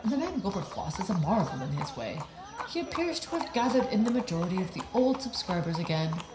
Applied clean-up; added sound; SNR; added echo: none; Livestock, farm animals, working animals; 11 dB; reverberation time 0.5 s.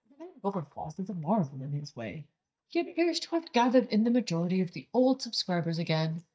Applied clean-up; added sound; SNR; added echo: neural mask model DeepFilterNet 3.